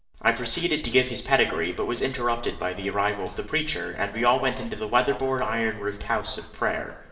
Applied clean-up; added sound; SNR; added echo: none; none; none; reverberation time 0.8 s.